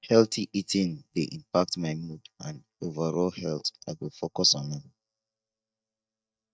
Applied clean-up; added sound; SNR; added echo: neural mask model DeepFilterNet 3.